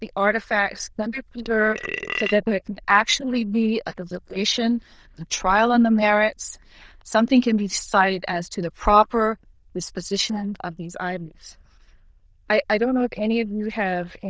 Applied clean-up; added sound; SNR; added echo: neural diffusion model UNIVERSE++.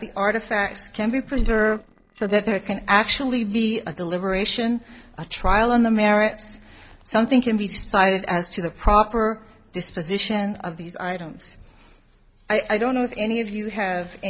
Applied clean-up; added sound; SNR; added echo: neural separator model SepFormer DNS4.